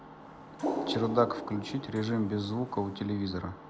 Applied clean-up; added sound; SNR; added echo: none; Water; 6 dB; none.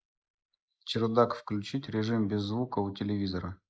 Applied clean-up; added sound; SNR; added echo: neural mask model Resemble Enhance denoiser.